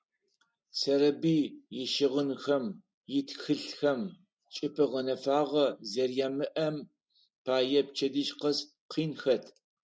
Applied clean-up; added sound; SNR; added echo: none; none; none; none.